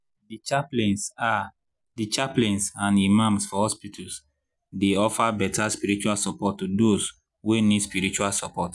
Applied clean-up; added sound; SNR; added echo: none; none; none; none.